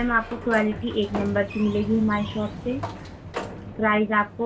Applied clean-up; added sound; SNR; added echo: none; Sliding door; 10 dB; reverberation time 0.2 s.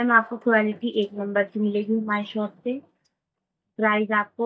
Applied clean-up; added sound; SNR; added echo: neural mask model DeepFilterNet 3.